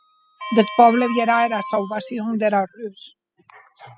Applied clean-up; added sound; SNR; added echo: classical method spectral subtraction.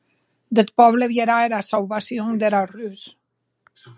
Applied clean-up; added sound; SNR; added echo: none; none; none; none.